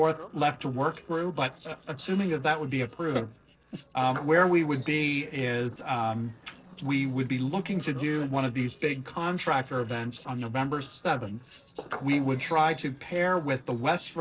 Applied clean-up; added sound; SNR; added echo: neural separator model SepFormer DNS4.